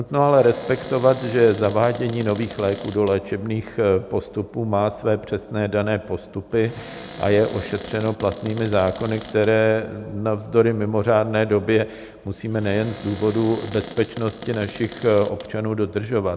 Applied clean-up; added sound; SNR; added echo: none; Cupboard open or close; 16 dB; none.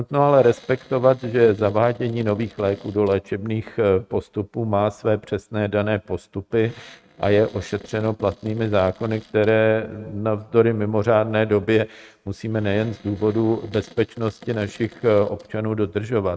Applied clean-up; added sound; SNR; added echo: neural mask model RNNoise.